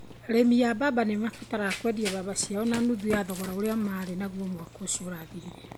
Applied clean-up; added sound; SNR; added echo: none; Run; 14 dB; none.